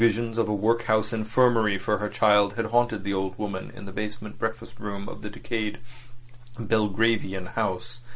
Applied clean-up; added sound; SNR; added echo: none; none; none; none.